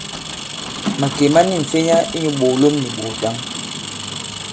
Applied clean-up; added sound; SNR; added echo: none; Engine; 7 dB; none.